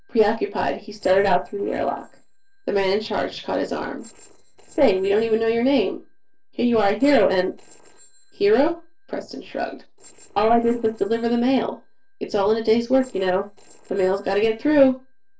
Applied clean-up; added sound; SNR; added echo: neural separator model SepFormer DNS4.